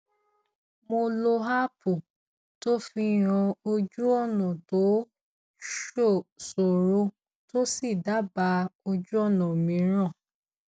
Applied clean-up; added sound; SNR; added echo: none; none; none; none.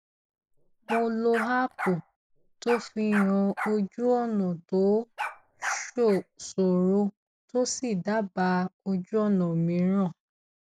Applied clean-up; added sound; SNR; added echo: neural mask model Resemble Enhance denoiser.